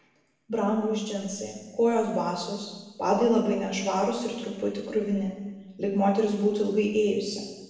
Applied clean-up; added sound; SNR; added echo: none; none; none; reverberation time 1.2 s.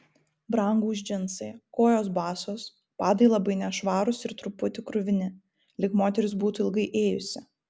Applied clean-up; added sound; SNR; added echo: none; none; none; none.